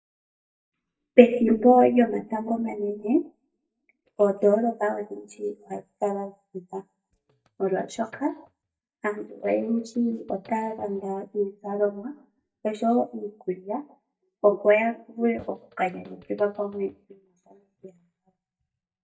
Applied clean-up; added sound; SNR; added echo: neural mask model DeepFilterNet 3.